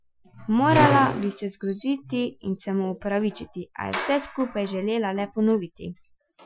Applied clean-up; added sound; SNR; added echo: classical method Wiener filter.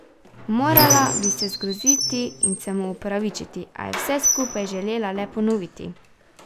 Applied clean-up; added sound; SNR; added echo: none; Squeak + Bird; 0 dB; none.